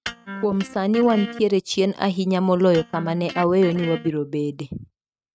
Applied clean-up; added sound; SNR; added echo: neural mask model RNNoise.